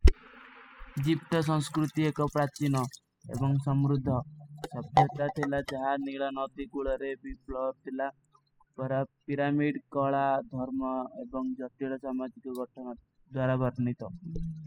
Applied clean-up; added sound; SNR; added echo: classical method spectral subtraction.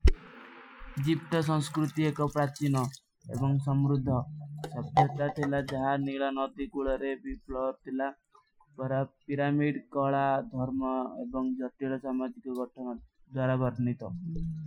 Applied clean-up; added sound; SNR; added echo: classical method Wiener filter.